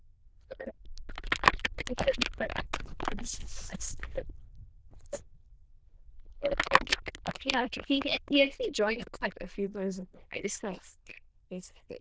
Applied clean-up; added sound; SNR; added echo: neural diffusion model UNIVERSE++.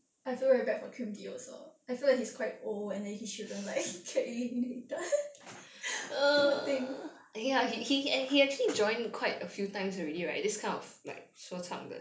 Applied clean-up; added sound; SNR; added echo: none; none; none; none.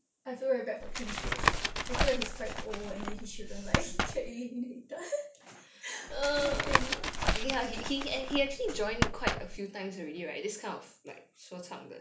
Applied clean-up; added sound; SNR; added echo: none; Tap; -4 dB; none.